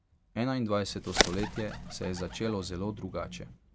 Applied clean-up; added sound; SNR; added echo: none; Bird; 1 dB; none.